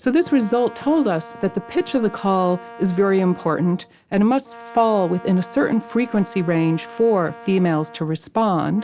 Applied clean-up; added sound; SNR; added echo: none; Brass instrument; 19 dB; none.